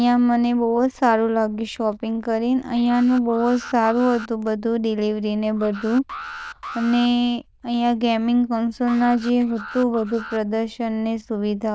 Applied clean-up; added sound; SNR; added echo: neural diffusion model UNIVERSE++.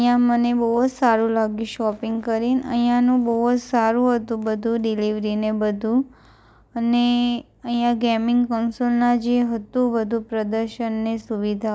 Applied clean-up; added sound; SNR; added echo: none; none; none; none.